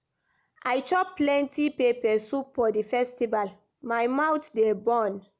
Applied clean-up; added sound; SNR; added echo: none; none; none; none.